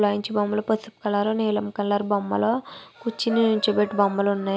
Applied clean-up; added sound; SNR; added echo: none; none; none; none.